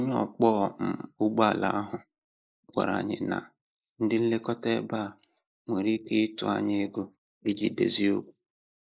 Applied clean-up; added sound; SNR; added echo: neural mask model Resemble Enhance denoiser.